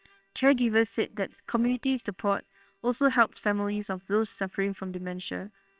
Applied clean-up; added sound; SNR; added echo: neural separator model SepFormer WHAMR!.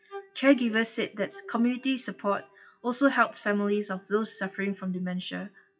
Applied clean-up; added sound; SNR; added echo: classical method WPE with log-MMSE.